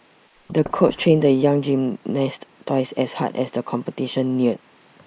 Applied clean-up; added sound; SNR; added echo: neural mask model Resemble Enhance denoiser.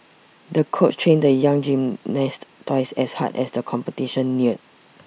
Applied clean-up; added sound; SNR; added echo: none; none; none; none.